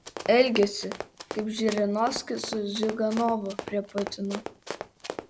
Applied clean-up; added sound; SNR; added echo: none; Run; 11 dB; none.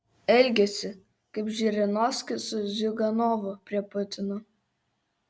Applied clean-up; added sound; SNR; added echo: none; none; none; none.